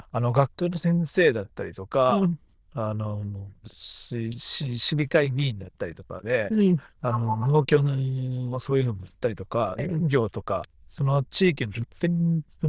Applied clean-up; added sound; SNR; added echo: neural diffusion model UNIVERSE++.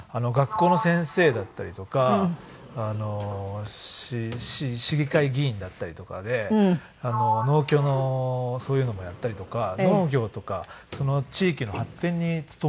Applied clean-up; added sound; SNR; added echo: none; Sliding door; 11 dB; none.